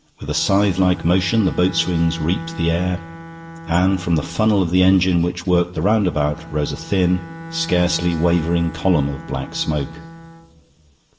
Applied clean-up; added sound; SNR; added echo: none; Bowed string instrument; 15 dB; reverberation time 2.9 s.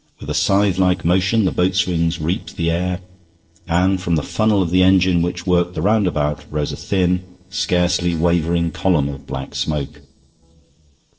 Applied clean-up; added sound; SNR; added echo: neural separator model SepFormer DNS4.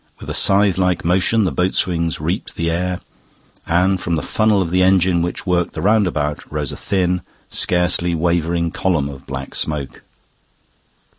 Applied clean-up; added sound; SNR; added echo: none; none; none; none.